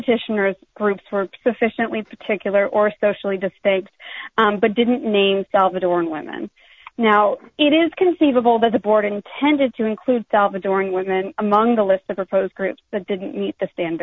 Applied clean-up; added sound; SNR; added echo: none; none; none; none.